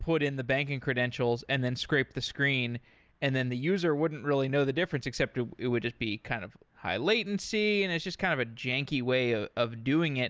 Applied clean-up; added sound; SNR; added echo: none; none; none; none.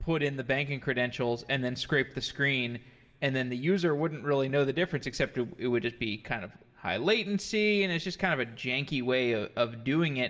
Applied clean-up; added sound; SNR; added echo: none; none; none; reverberation time 0.7 s.